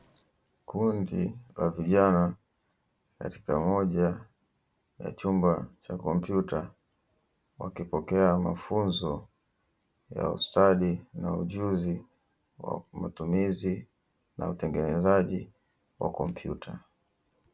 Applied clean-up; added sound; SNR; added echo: none; none; none; none.